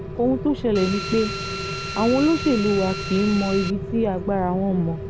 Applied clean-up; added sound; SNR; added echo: none; Rain + Drill; 7 dB; none.